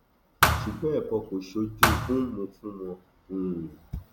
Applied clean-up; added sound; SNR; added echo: none; Thump, thud; -4 dB; none.